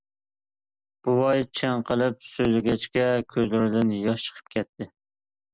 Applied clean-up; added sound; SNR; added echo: none; none; none; none.